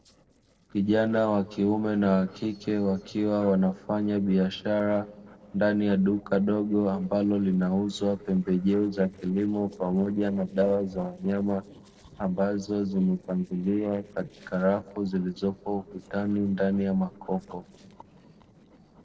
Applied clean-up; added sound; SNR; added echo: neural separator model SepFormer DNS4.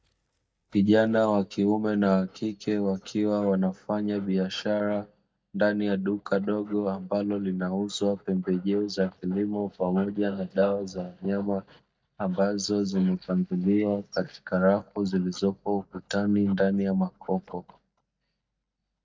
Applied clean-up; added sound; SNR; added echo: neural mask model DeepFilterNet 3.